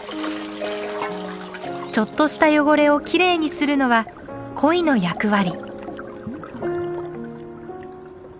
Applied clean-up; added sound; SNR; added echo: none; none; none; none.